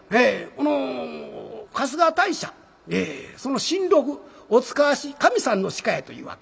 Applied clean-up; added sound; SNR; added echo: none; none; none; none.